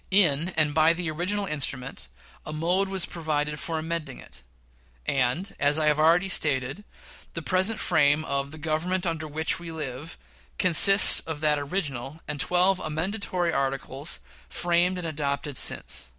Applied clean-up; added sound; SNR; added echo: none; none; none; none.